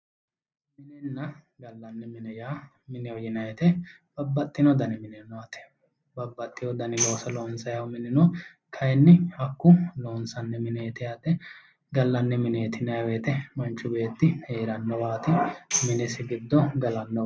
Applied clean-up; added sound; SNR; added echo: none; Tambourine; 8 dB; none.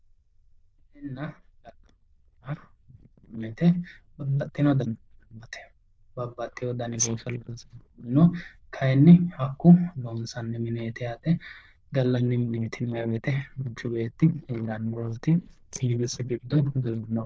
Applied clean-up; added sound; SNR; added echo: neural diffusion model UNIVERSE++.